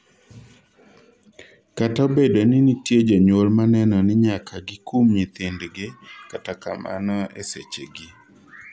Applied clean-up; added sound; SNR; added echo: none; none; none; none.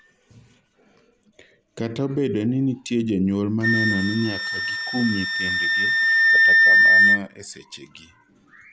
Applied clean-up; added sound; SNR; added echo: none; Wind instrument, woodwind instrument; -5 dB; none.